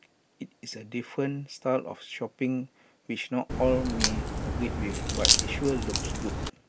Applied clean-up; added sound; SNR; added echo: none; Crack; -4 dB; none.